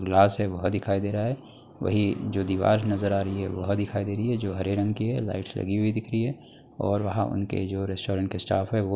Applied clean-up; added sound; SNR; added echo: none; none; none; none.